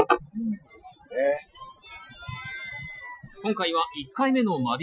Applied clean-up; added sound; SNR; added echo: classical method Wiener filter.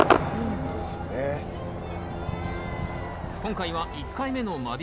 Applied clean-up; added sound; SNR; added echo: none; Crowd / Cheering / Fireworks; -4 dB; none.